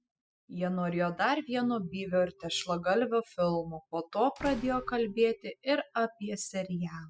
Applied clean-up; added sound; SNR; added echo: classical method spectral subtraction.